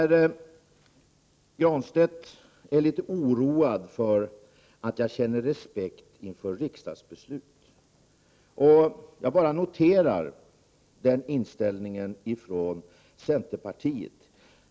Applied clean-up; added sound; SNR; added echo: none; none; none; none.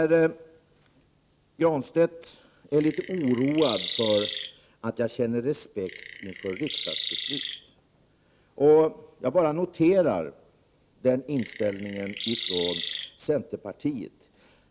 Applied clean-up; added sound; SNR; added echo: none; Chirp, tweet; 7 dB; none.